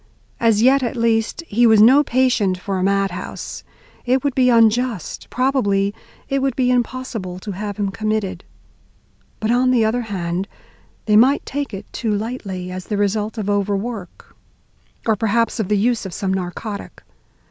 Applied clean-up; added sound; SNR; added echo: none; none; none; none.